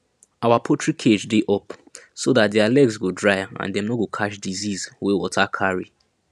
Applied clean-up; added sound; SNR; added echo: none; none; none; none.